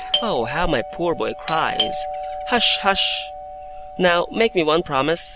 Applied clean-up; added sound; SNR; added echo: none; Doorbell; 8 dB; none.